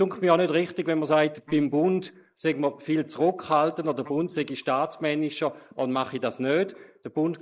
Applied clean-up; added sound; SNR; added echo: neural mask model Resemble Enhance denoiser.